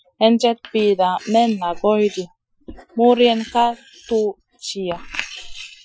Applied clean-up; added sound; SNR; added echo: classical method Wiener filter.